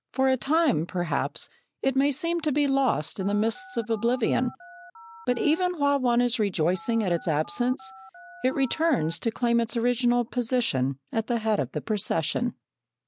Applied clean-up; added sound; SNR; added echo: none; Telephone; 20 dB; none.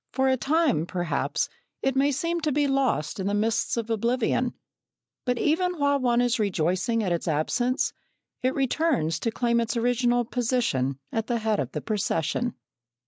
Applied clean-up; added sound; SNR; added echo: neural mask model Resemble Enhance denoiser.